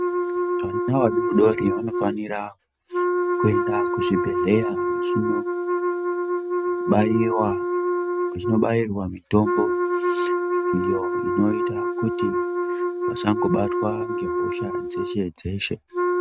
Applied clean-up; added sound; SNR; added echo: neural mask model RNNoise.